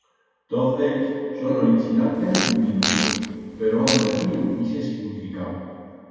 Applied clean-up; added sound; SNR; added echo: none; Fart; 5 dB; reverberation time 2.2 s.